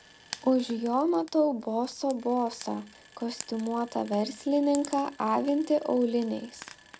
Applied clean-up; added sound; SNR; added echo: none; Frying (food); 20 dB; none.